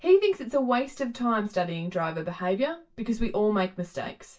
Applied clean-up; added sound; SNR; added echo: none; none; none; reverberation time 0.2 s.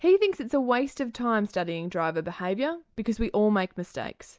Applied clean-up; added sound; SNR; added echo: none; none; none; none.